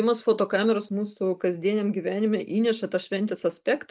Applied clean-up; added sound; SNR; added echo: neural mask model Resemble Enhance denoiser.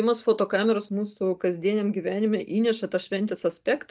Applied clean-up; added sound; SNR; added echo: neural mask model DeepFilterNet 3.